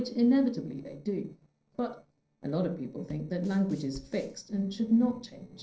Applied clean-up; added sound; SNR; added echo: neural separator model SepFormer DNS4.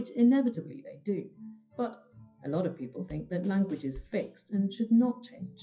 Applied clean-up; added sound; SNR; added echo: classical method WPE with log-MMSE.